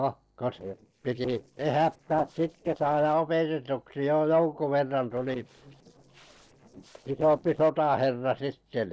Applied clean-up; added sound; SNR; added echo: neural separator model SepFormer DNS4.